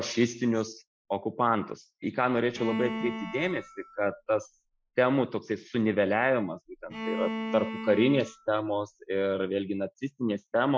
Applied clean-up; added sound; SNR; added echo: classical method Wiener filter.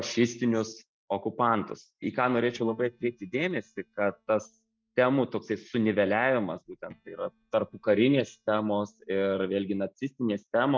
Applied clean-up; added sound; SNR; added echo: neural mask model DeepFilterNet 3.